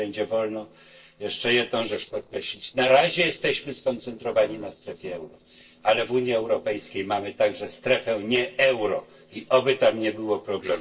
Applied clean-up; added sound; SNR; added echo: neural separator model SepFormer DNS4.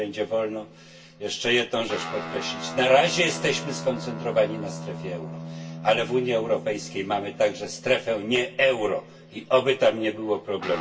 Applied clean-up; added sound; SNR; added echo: none; Guitar; 12 dB; reverberation time 0.2 s.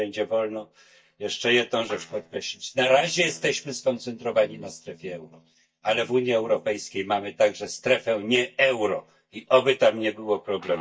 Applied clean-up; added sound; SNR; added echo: neural mask model DeepFilterNet 3.